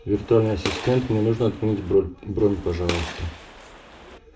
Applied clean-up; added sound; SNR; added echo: none; Gunshot, gunfire; 13 dB; reverberation time 0.3 s.